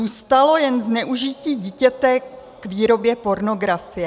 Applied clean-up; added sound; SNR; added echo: none; none; none; none.